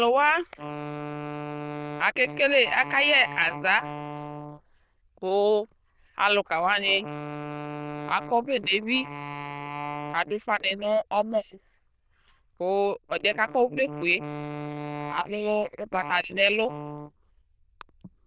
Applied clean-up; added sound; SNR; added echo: neural diffusion model UNIVERSE++.